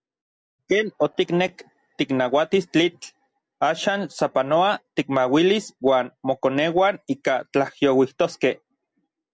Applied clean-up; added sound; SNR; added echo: none; none; none; none.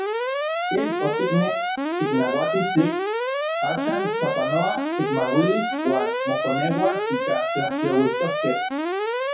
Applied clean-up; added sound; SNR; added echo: classical method WPE with log-MMSE.